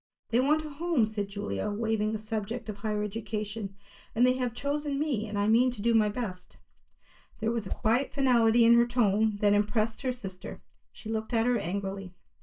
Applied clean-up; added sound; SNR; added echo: neural mask model DeepFilterNet 3.